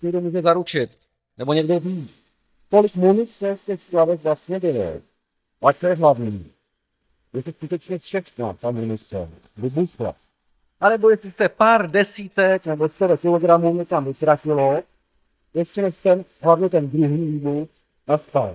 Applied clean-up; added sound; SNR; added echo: neural mask model DeepFilterNet 3.